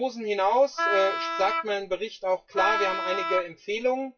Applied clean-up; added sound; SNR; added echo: classical method WPE with log-MMSE.